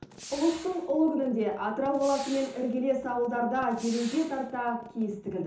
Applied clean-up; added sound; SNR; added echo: none; Gunshot, gunfire; 18 dB; reverberation time 0.6 s.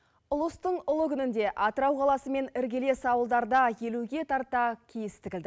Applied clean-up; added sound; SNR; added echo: none; none; none; none.